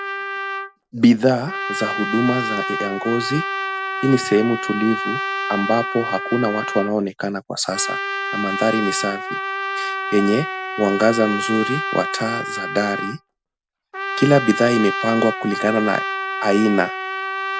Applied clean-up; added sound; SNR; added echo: none; Trumpet; 5 dB; none.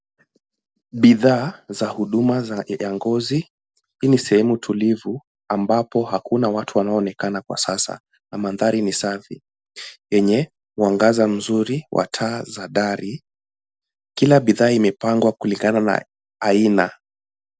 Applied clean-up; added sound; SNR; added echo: none; none; none; none.